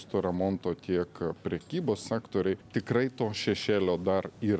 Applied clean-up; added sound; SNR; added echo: none; none; none; none.